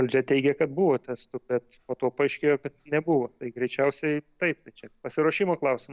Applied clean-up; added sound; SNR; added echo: none; none; none; none.